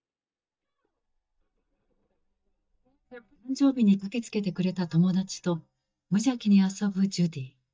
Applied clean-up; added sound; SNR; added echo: neural mask model DeepFilterNet 3.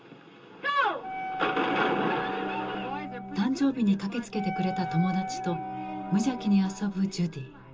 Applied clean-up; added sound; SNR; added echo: none; Wind instrument, woodwind instrument; 8 dB; reverberation time 0.2 s.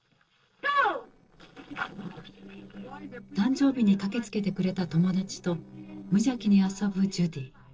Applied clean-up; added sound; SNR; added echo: neural separator model SepFormer DNS4.